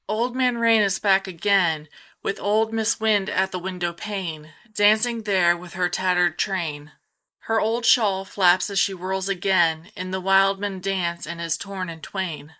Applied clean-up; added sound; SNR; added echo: neural mask model Resemble Enhance denoiser.